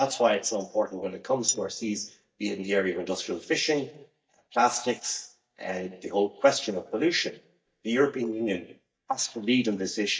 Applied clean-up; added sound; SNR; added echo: neural mask model DeepFilterNet 3.